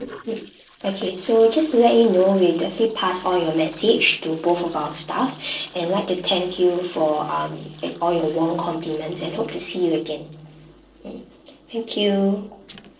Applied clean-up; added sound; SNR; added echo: neural separator model SepFormer DNS4.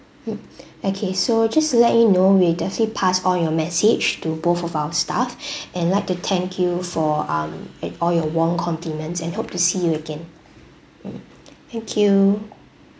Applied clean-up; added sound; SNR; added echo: none; none; none; none.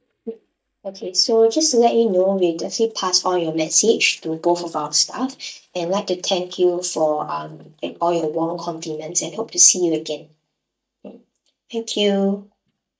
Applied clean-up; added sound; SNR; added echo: neural mask model DeepFilterNet 3.